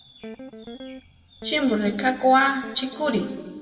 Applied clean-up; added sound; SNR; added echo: none; Guitar; 15 dB; reverberation time 1.5 s.